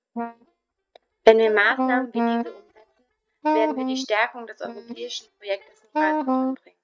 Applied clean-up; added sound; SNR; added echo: neural mask model DeepFilterNet 3.